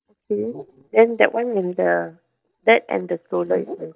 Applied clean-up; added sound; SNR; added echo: neural mask model DeepFilterNet 3.